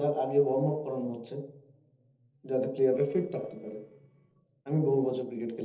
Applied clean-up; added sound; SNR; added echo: neural separator model SepFormer DNS4.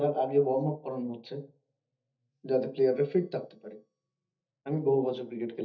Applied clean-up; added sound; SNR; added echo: neural mask model DeepFilterNet 3.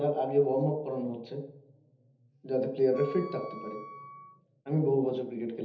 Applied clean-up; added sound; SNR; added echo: none; Wind instrument, woodwind instrument; 16 dB; reverberation time 1.2 s.